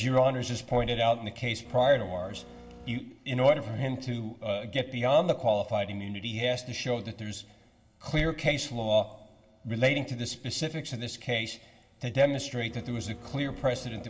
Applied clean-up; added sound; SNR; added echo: none; Printer; 18 dB; reverberation time 0.7 s.